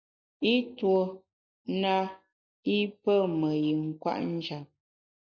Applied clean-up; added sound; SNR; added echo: none; none; none; none.